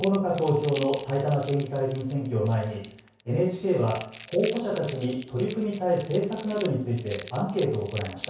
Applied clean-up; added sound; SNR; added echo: none; Crumpling, crinkling; 10 dB; reverberation time 0.6 s.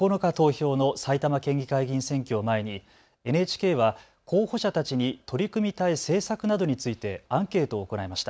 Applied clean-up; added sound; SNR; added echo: none; none; none; none.